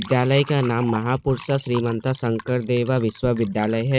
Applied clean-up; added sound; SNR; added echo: neural mask model RNNoise.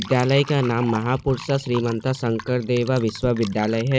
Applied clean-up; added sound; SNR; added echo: none; Fill (with liquid); 17 dB; none.